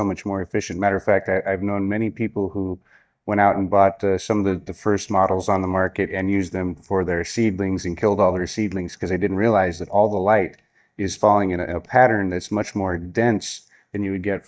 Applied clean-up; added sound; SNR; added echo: neural mask model DeepFilterNet 3.